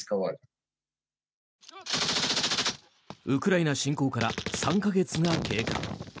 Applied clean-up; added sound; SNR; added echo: none; none; none; none.